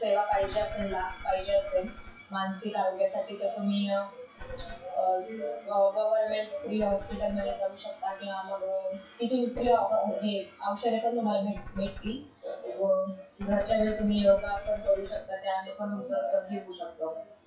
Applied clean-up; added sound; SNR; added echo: classical method WPE with log-MMSE.